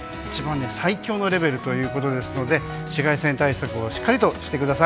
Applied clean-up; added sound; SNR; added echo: none; none; none; none.